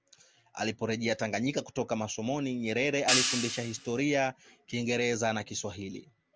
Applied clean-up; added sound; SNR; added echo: none; Hi-hat; 1 dB; none.